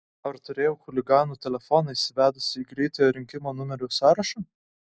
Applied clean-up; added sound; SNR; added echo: none; none; none; none.